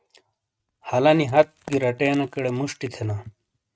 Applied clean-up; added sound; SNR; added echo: neural mask model RNNoise.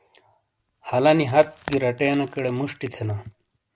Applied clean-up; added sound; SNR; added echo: none; Wood; 18 dB; none.